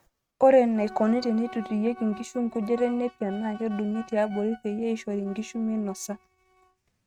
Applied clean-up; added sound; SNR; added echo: neural mask model RNNoise.